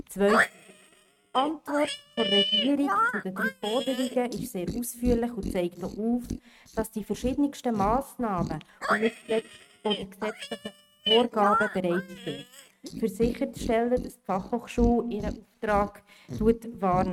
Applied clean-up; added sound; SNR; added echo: neural mask model RNNoise.